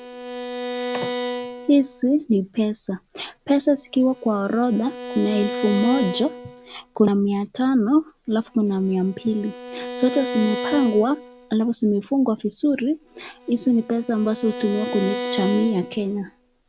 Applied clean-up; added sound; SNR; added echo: none; Bowed string instrument; 10 dB; none.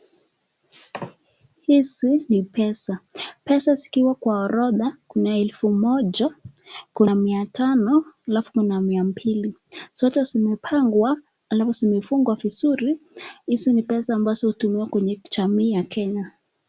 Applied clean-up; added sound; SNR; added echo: none; none; none; none.